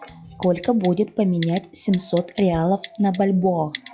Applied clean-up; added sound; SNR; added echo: classical method log-MMSE.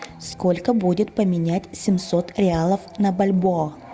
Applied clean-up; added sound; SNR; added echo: none; none; none; none.